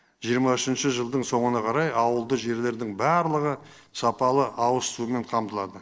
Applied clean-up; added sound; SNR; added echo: neural separator model SepFormer DNS4.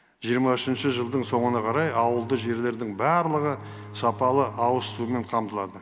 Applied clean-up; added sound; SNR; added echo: none; Bowed string instrument; 15 dB; none.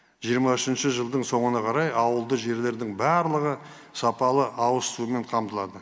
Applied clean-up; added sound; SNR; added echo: none; none; none; none.